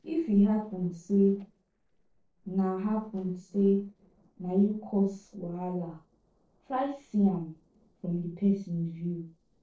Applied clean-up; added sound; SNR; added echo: neural separator model SepFormer DNS4.